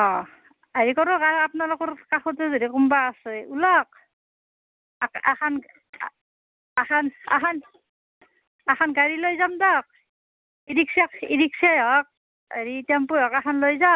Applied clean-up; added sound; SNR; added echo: none; none; none; none.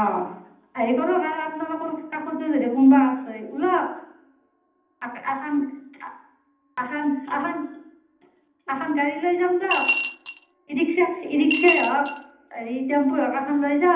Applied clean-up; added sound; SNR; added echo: none; Coin (dropping) / Glass; 3 dB; reverberation time 0.8 s.